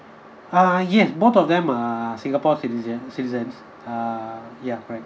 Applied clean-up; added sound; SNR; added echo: none; none; none; none.